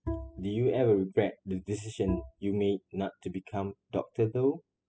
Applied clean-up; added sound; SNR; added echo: classical method spectral subtraction.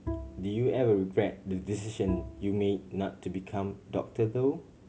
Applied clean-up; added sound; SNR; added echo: none; Bowed string instrument; 12 dB; none.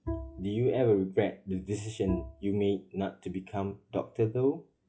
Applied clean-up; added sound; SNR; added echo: classical method log-MMSE.